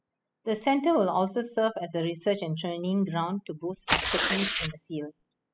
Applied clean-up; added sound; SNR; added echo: classical method spectral subtraction.